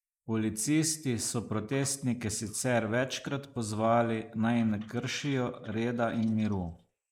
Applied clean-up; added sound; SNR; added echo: neural mask model Resemble Enhance denoiser.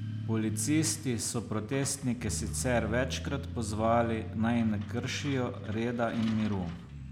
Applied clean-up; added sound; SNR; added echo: none; Truck; 8 dB; none.